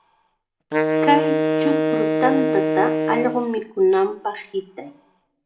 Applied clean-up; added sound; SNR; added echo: none; Wind instrument, woodwind instrument; 0 dB; reverberation time 0.4 s.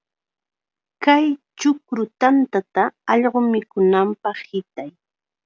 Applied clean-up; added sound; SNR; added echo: none; none; none; none.